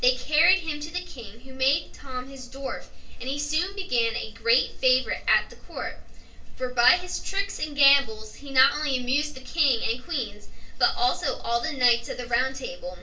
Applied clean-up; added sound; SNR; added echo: none; none; none; reverberation time 0.3 s.